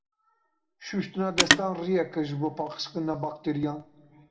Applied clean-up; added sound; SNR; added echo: none; Telephone; -1 dB; reverberation time 0.8 s.